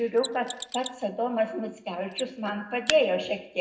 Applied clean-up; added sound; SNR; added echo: none; Mechanisms; 12 dB; reverberation time 0.3 s.